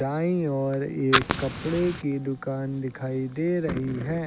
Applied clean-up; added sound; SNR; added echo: none; Fire; 6 dB; none.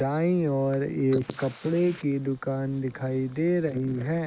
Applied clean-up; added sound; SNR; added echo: neural mask model Resemble Enhance denoiser.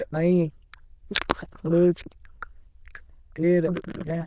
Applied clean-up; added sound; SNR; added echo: neural diffusion model UNIVERSE++.